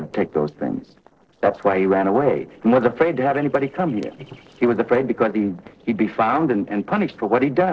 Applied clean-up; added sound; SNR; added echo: neural separator model SepFormer DNS4.